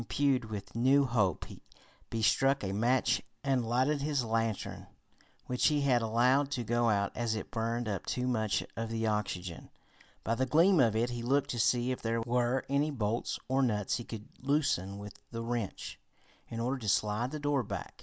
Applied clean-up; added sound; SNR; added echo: none; none; none; none.